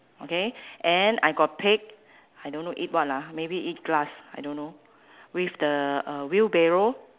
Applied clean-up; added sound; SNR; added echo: none; none; none; none.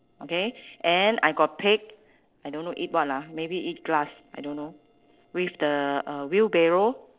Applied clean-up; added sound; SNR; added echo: neural separator model SepFormer DNS4.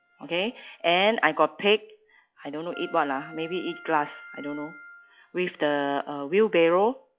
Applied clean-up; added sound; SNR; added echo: classical method log-MMSE.